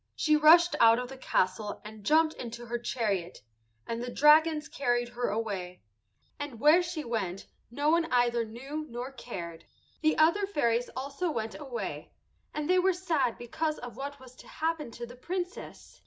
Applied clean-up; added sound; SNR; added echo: none; none; none; none.